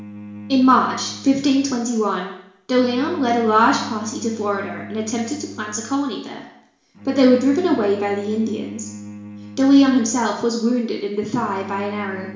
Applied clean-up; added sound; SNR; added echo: none; Bowed string instrument; 16 dB; reverberation time 0.7 s.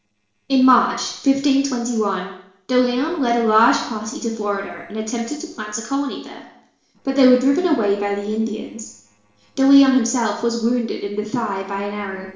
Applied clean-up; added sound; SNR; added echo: neural separator model SepFormer DNS4.